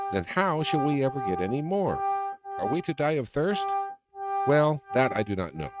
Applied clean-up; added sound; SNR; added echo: neural mask model RNNoise.